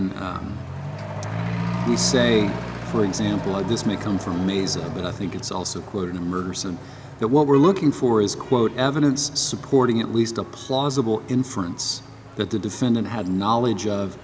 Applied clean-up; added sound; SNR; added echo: none; Accelerating, revving, vroom / Truck; 10 dB; none.